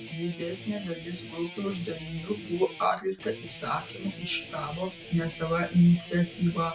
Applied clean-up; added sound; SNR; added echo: none; Guitar; 14 dB; none.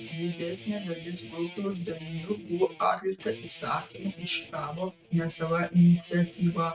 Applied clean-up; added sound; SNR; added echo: neural mask model RNNoise.